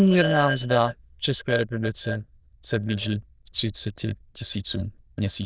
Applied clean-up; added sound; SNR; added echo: neural diffusion model UNIVERSE++.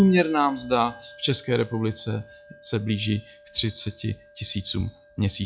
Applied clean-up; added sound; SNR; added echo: classical method log-MMSE.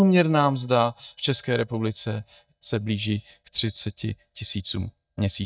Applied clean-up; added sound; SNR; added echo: neural mask model DeepFilterNet 3.